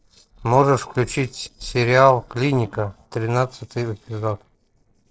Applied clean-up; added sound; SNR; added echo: neural separator model SepFormer DNS4.